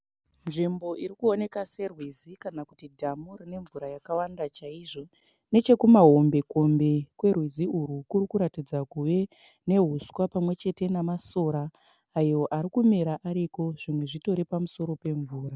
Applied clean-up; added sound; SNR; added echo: none; none; none; none.